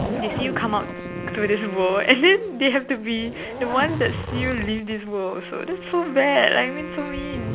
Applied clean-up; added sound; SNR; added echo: none; Wind instrument, woodwind instrument + Zipper (clothing); 9 dB; none.